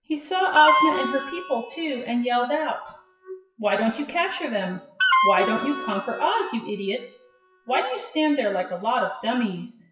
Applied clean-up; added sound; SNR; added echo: classical method WPE with log-MMSE.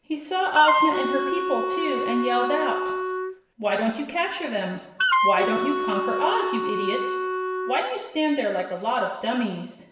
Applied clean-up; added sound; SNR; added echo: none; Wind instrument, woodwind instrument; -1 dB; reverberation time 0.9 s.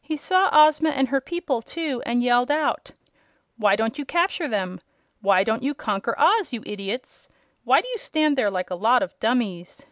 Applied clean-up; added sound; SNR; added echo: none; none; none; none.